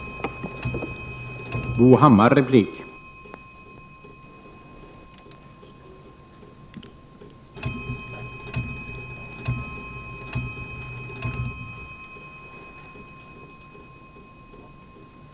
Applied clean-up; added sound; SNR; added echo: none; Clock; 6 dB; none.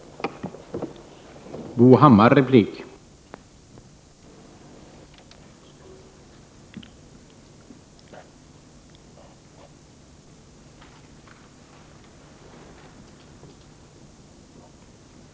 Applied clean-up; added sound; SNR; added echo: none; none; none; none.